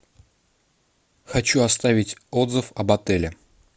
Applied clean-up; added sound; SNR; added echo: none; none; none; none.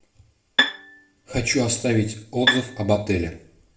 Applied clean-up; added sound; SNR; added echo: none; Bowed string instrument; 1 dB; reverberation time 0.4 s.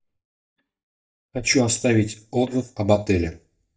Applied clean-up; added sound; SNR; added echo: neural mask model DeepFilterNet 3.